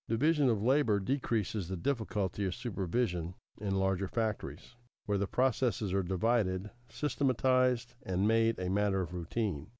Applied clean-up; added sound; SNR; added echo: none; none; none; none.